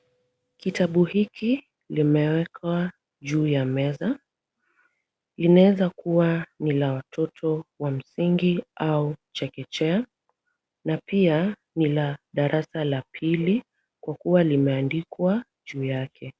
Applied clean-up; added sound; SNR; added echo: none; none; none; none.